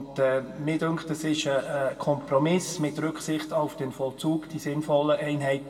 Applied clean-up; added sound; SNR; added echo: none; none; none; reverberation time 1.4 s.